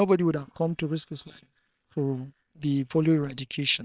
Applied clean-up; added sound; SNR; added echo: neural separator model SepFormer WHAM!.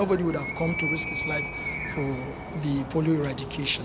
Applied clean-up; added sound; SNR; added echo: none; Animal; 5 dB; none.